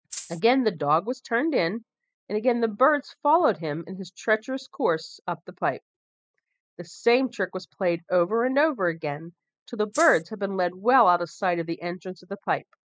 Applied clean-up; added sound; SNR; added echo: classical method spectral subtraction.